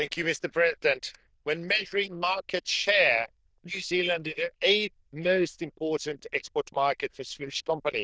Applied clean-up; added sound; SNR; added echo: neural diffusion model UNIVERSE++.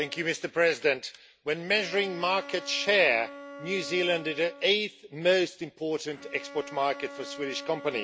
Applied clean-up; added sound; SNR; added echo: none; Bowed string instrument; 16 dB; none.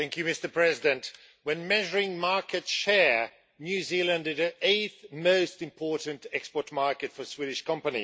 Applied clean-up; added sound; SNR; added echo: none; none; none; none.